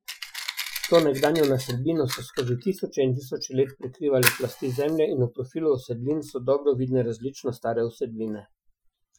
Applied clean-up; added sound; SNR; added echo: classical method Wiener filter.